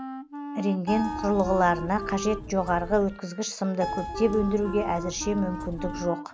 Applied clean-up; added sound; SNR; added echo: none; Wind instrument, woodwind instrument + Keyboard (musical); 8 dB; none.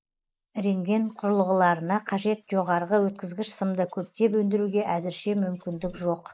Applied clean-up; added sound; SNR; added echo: neural mask model Resemble Enhance denoiser.